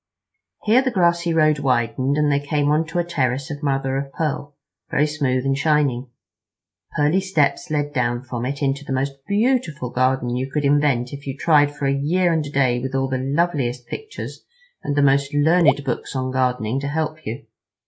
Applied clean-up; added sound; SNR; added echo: neural mask model Resemble Enhance denoiser.